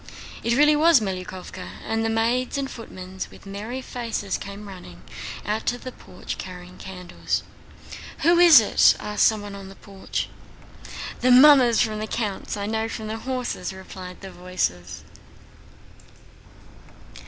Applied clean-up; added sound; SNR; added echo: none; Car; 16 dB; none.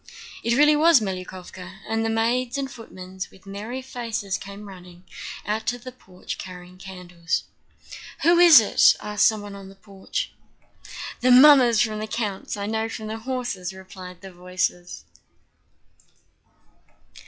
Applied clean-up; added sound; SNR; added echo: classical method log-MMSE.